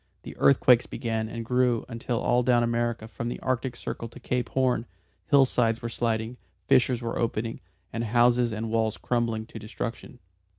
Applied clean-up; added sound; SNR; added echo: none; none; none; none.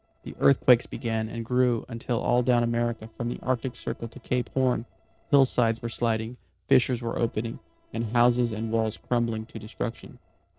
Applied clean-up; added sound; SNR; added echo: neural separator model SepFormer DNS4.